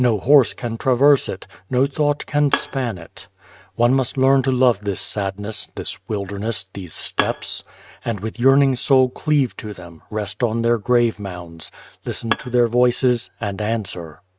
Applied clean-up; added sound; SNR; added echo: neural mask model RNNoise.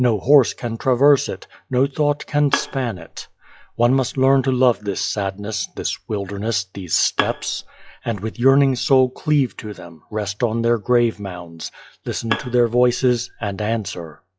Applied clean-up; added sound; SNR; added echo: classical method log-MMSE.